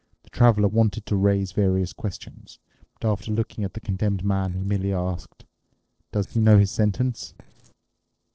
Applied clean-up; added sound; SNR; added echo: neural separator model SepFormer DNS4.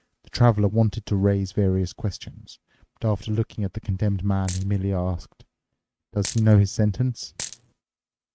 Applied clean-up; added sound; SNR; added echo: neural mask model RNNoise.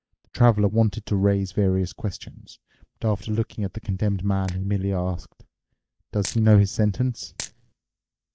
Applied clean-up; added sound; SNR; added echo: neural mask model DeepFilterNet 3.